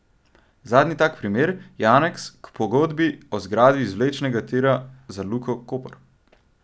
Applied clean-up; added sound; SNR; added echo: none; none; none; none.